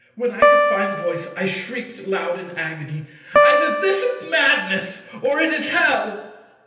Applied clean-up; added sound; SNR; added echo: none; Piano; -3 dB; reverberation time 1.4 s.